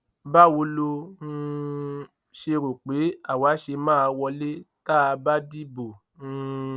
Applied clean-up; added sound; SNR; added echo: none; none; none; none.